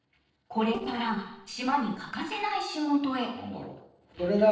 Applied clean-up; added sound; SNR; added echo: neural separator model SepFormer DNS4.